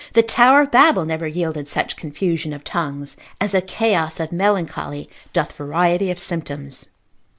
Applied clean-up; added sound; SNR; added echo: none; none; none; none.